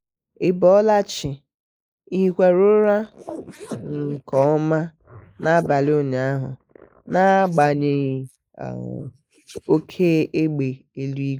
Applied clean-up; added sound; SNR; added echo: neural mask model Resemble Enhance denoiser.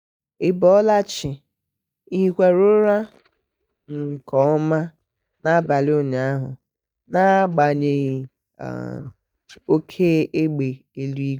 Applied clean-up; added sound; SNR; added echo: neural mask model DeepFilterNet 3.